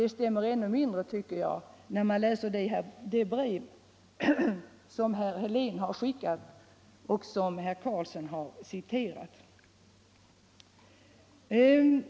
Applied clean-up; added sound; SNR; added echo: none; none; none; none.